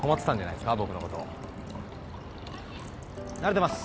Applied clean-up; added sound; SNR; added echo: none; Liquid; 12 dB; none.